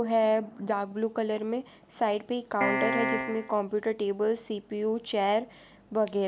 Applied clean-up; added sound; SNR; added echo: none; Piano; 0 dB; none.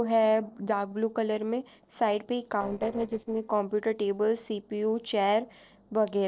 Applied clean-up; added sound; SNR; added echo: neural separator model SepFormer DNS4.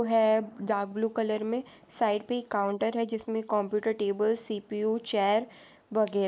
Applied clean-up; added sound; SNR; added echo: neural mask model Resemble Enhance denoiser.